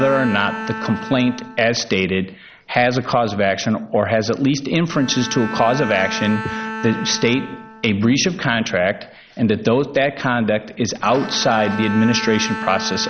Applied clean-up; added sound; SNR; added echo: none; Bowed string instrument; 11 dB; none.